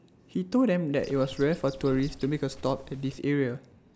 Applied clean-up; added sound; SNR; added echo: none; Bird; 16 dB; none.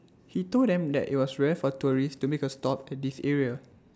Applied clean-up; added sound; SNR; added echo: none; none; none; none.